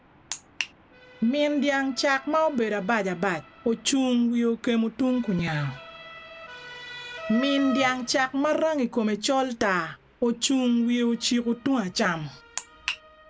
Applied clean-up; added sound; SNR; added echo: none; Motor vehicle (road) / Siren; 17 dB; none.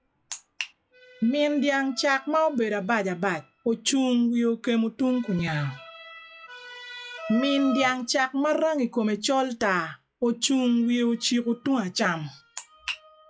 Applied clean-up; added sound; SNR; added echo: classical method log-MMSE.